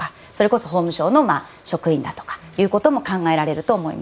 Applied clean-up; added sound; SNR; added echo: none; none; none; none.